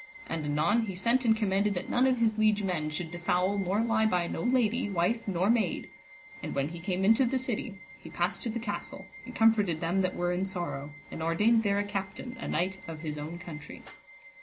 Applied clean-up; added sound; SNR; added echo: none; Bowed string instrument; 16 dB; none.